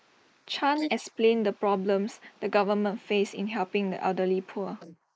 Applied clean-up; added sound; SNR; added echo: neural mask model Resemble Enhance denoiser.